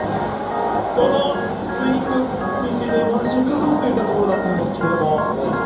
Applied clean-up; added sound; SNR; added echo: none; Organ; 7 dB; reverberation time 2.8 s.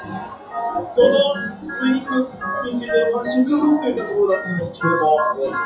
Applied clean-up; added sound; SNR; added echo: classical method WPE with log-MMSE.